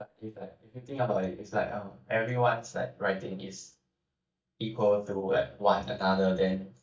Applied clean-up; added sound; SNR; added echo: neural mask model DeepFilterNet 3.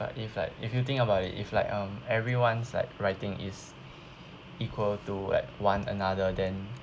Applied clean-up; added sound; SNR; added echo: none; none; none; none.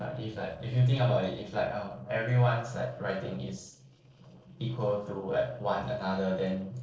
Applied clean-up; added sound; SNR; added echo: neural separator model SepFormer DNS4.